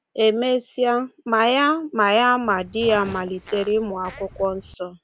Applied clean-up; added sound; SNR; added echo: none; Fart; 18 dB; none.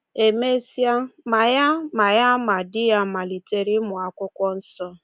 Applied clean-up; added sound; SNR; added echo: none; none; none; none.